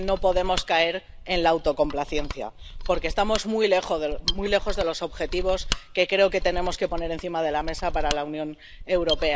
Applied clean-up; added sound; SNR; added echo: none; Mechanisms; 6 dB; none.